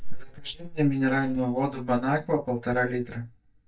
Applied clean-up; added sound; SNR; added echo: neural mask model DeepFilterNet 3.